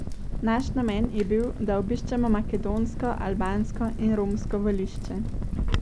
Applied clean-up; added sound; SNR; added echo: none; Crackle; 2 dB; none.